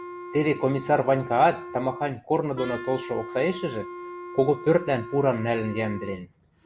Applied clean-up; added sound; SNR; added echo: none; Wind instrument, woodwind instrument; 13 dB; none.